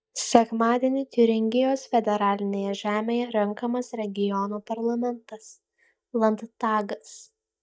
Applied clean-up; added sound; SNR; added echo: neural mask model DeepFilterNet 3.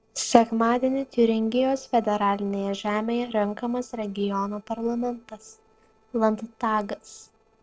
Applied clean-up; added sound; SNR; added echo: neural separator model SepFormer DNS4.